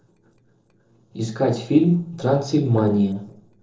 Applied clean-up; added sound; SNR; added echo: neural separator model SepFormer DNS4.